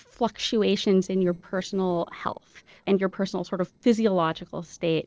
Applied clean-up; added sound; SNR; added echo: neural separator model SepFormer DNS4.